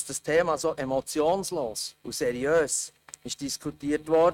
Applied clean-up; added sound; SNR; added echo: neural mask model RNNoise.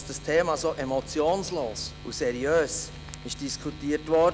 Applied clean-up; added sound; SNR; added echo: none; Walk, footsteps; 19 dB; none.